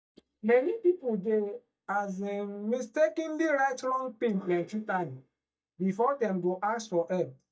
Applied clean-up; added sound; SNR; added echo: neural mask model DeepFilterNet 3.